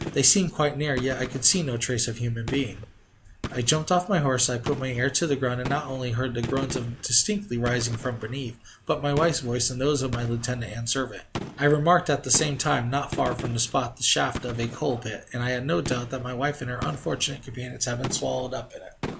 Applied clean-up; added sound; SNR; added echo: none; Gunshot, gunfire; 13 dB; none.